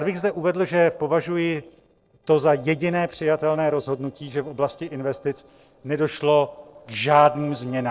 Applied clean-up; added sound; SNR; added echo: neural separator model SepFormer DNS4.